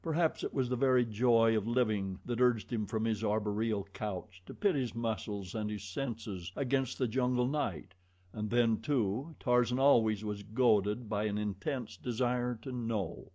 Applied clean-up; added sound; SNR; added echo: none; none; none; none.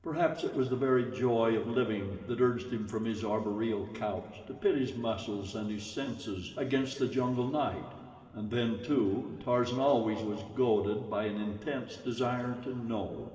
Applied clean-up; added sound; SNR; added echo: none; none; none; reverberation time 2.1 s.